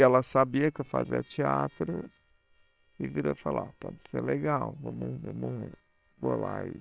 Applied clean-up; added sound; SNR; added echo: neural separator model SepFormer WHAM!.